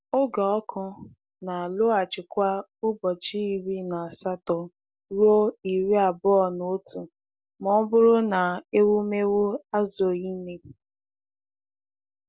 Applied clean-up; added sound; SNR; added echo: none; none; none; none.